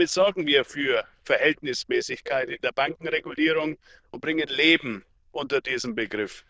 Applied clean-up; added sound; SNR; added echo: neural diffusion model UNIVERSE++.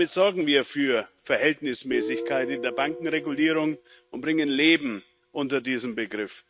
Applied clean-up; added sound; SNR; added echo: neural mask model RNNoise.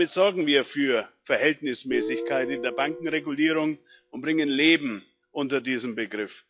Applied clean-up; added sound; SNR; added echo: classical method log-MMSE.